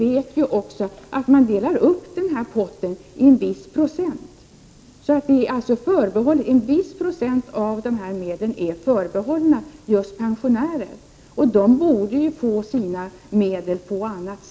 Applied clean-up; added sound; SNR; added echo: none; none; none; none.